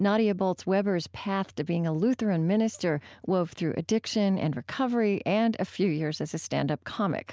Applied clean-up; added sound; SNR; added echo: none; none; none; none.